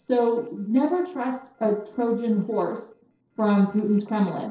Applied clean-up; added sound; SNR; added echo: neural separator model SepFormer DNS4.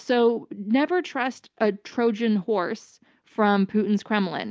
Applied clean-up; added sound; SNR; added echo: none; none; none; none.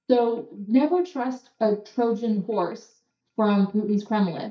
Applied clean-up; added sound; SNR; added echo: neural mask model DeepFilterNet 3.